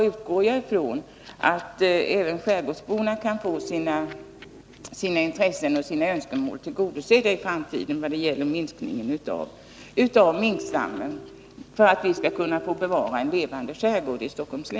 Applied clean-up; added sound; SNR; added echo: none; Ringtone; 14 dB; none.